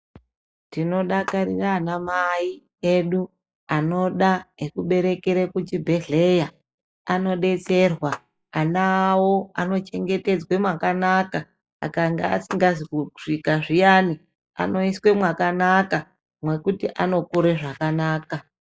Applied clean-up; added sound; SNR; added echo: classical method log-MMSE.